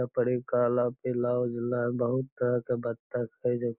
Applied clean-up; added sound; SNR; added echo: none; none; none; none.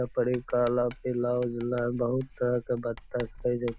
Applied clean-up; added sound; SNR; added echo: none; Writing; 19 dB; none.